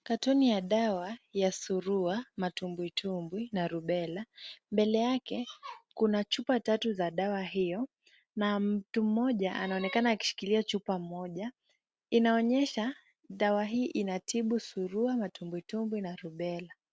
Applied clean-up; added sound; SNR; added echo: none; none; none; none.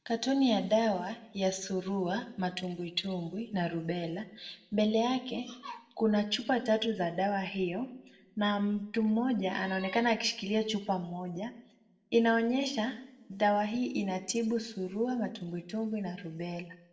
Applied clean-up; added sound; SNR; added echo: none; none; none; reverberation time 0.7 s.